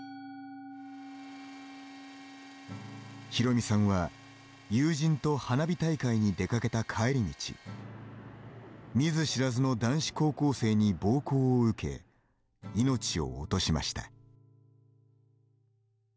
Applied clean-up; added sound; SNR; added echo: none; Musical instrument + Acoustic guitar / Strum; 19 dB; none.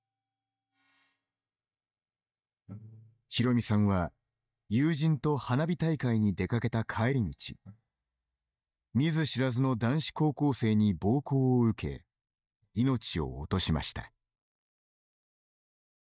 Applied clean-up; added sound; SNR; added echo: neural mask model DeepFilterNet 3.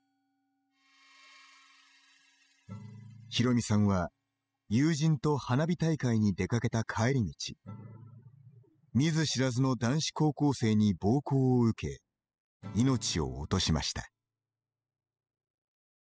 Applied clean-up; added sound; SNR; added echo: classical method spectral subtraction.